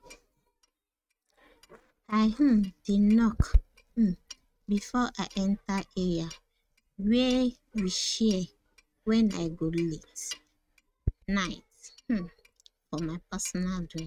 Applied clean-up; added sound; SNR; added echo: neural mask model RNNoise.